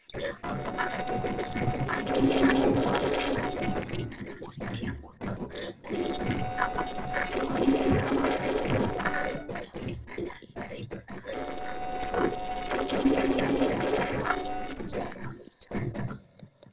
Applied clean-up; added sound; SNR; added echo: neural separator model SepFormer DNS4.